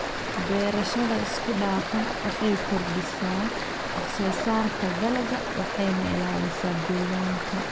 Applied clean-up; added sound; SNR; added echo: none; Stream; 2 dB; none.